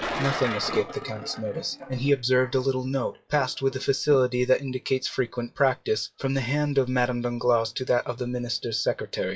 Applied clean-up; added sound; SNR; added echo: classical method WPE with log-MMSE.